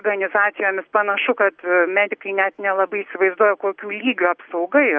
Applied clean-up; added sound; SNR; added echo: none; none; none; none.